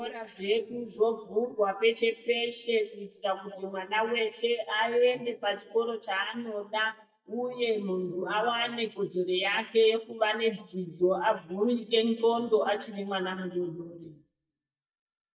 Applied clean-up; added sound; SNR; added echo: neural mask model DeepFilterNet 3.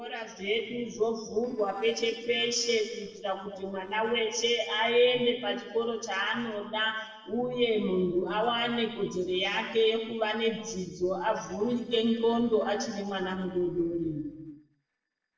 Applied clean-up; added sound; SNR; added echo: neural separator model SepFormer DNS4.